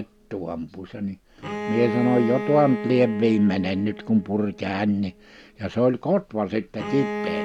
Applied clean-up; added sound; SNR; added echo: none; Bowed string instrument; 10 dB; none.